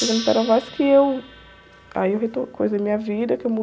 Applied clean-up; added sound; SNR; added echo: none; Gong; 15 dB; none.